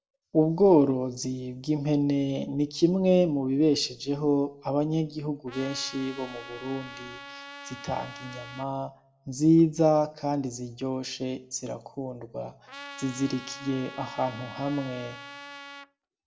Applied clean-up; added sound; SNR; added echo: none; Trumpet; 16 dB; reverberation time 0.4 s.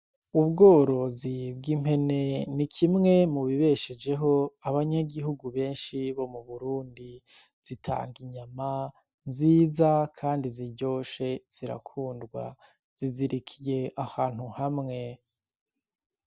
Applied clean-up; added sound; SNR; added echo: none; none; none; none.